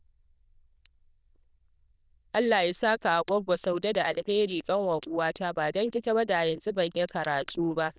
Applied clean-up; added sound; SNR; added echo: neural diffusion model UNIVERSE++.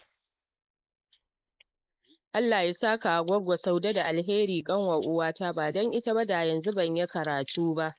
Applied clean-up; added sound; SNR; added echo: neural mask model Resemble Enhance denoiser.